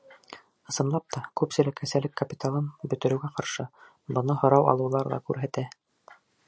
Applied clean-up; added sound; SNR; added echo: none; none; none; none.